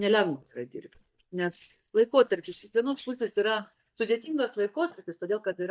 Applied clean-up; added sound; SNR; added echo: neural mask model DeepFilterNet 3.